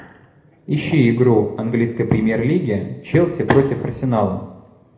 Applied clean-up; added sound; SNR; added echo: none; none; none; reverberation time 0.8 s.